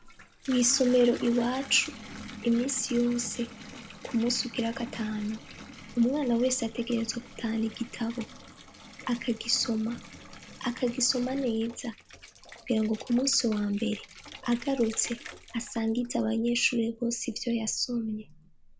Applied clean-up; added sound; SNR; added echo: none; Bathtub (filling or washing) / Water tap, faucet; 16 dB; none.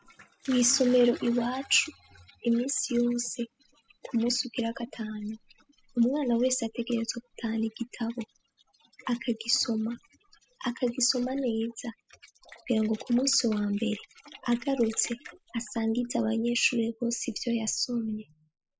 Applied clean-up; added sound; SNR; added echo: classical method spectral subtraction.